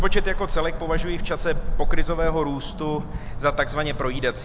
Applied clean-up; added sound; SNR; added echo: none; Cricket / Motor vehicle (road); -3 dB; none.